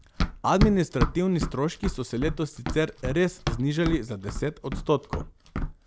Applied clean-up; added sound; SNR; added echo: none; Run; 4 dB; none.